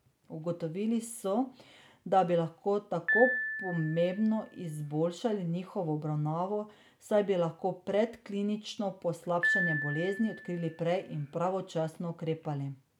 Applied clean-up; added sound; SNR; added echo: none; Piano; 8 dB; none.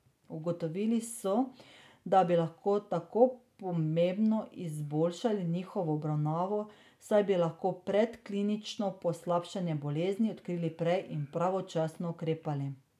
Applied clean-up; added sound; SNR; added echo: none; none; none; none.